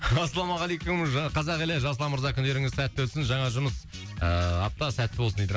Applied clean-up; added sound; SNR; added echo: none; none; none; none.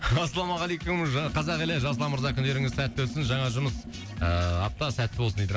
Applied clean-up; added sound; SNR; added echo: none; Sink (filling or washing); 13 dB; none.